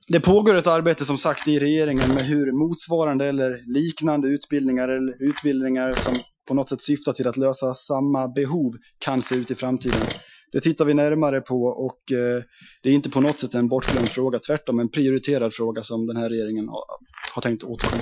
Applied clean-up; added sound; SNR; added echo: classical method Wiener filter.